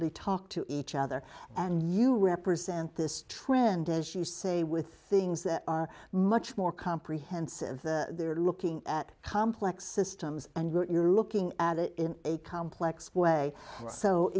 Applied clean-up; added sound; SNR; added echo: none; none; none; none.